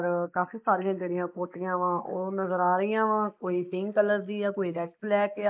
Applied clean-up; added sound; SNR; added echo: neural mask model Resemble Enhance denoiser.